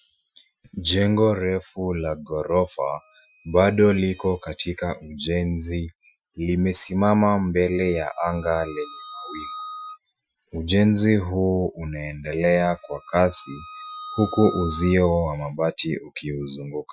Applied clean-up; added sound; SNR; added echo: classical method Wiener filter.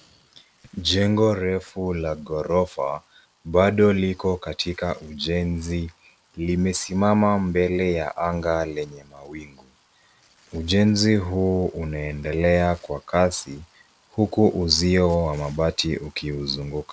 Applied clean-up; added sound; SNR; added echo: none; none; none; none.